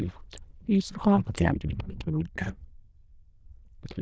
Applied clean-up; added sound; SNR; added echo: neural diffusion model UNIVERSE++.